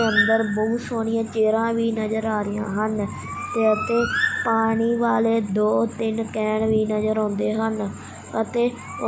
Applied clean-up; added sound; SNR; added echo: none; Bird; 10 dB; none.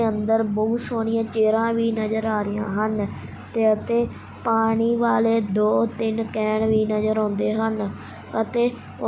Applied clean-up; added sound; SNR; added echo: none; none; none; none.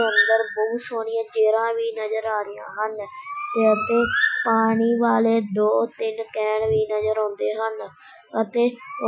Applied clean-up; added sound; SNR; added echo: classical method Wiener filter.